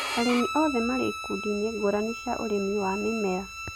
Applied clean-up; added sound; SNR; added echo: none; Bowed string instrument; 7 dB; none.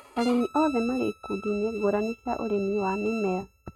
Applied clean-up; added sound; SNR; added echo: neural mask model RNNoise.